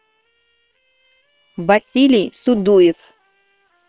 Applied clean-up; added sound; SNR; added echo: neural separator model SepFormer WHAM!.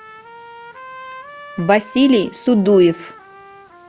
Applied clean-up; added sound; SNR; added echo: none; Trumpet; 19 dB; none.